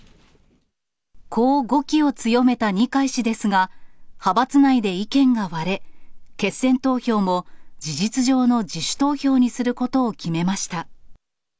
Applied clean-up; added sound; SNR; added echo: none; none; none; none.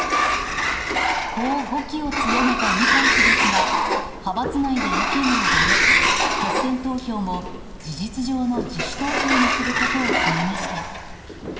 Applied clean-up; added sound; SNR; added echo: none; Sliding door; -4 dB; reverberation time 2.6 s.